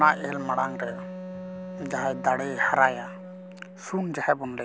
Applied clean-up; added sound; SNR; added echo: none; Wind instrument, woodwind instrument; 11 dB; none.